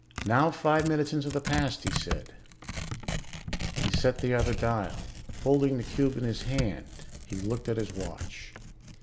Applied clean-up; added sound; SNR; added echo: none; Tearing; 5 dB; none.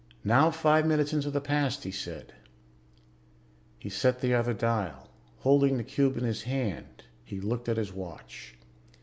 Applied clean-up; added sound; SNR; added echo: none; none; none; none.